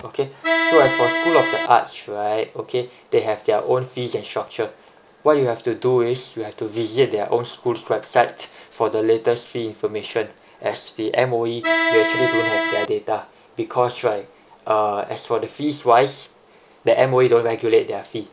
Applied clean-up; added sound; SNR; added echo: none; Accordion; -1 dB; none.